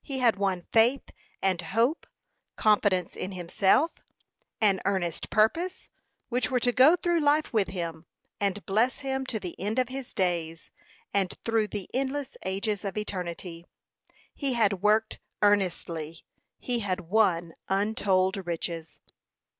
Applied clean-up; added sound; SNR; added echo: none; none; none; none.